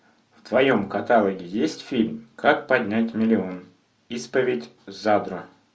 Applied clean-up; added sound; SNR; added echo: none; none; none; none.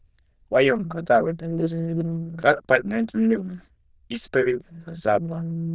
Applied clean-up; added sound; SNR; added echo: neural diffusion model UNIVERSE++.